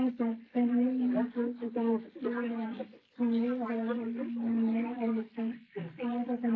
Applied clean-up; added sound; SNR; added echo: neural mask model Resemble Enhance denoiser.